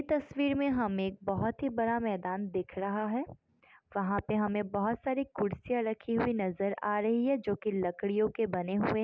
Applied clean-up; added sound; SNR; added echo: none; none; none; none.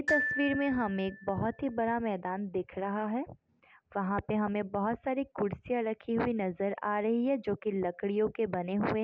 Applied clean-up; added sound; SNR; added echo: none; Glockenspiel; 5 dB; none.